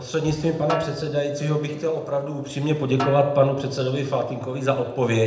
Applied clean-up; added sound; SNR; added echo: none; Snare drum; 14 dB; reverberation time 0.7 s.